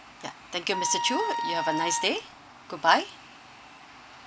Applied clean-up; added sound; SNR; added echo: none; Wind instrument, woodwind instrument; 1 dB; none.